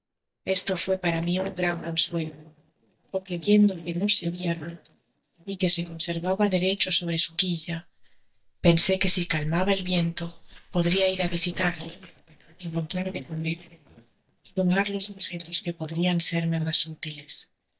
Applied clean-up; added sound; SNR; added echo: neural mask model DeepFilterNet 3.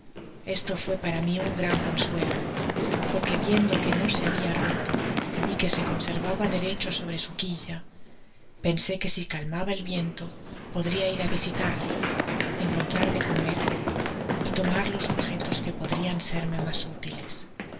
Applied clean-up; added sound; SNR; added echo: none; Run; 0 dB; reverberation time 0.2 s.